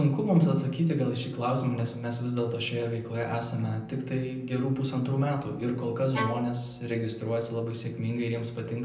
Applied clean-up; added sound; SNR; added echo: none; Bowed string instrument; 7 dB; reverberation time 0.6 s.